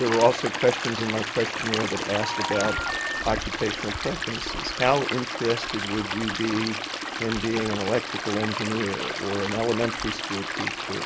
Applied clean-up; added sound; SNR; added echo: none; Stream + Telephone; 3 dB; none.